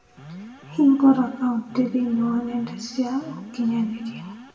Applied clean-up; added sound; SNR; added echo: none; Alarm; 17 dB; reverberation time 1.1 s.